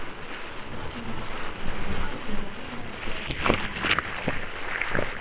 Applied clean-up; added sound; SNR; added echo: neural separator model SepFormer WHAMR!.